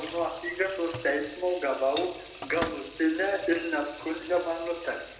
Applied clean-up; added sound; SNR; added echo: none; Sink (filling or washing) / Water tap, faucet; 13 dB; reverberation time 0.7 s.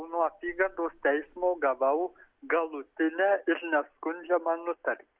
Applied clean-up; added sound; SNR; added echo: none; none; none; none.